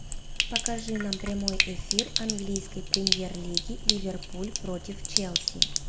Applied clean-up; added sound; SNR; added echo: none; Sink (filling or washing); -4 dB; none.